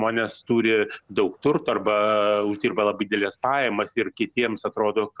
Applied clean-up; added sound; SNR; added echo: none; none; none; none.